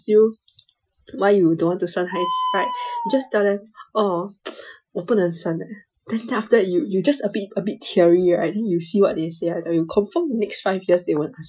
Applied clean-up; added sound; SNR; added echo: classical method Wiener filter.